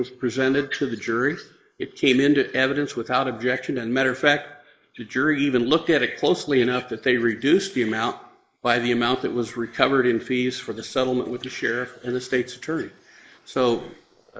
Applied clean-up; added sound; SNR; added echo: neural mask model Resemble Enhance denoiser.